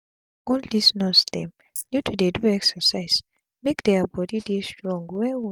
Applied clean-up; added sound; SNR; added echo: neural mask model DeepFilterNet 3.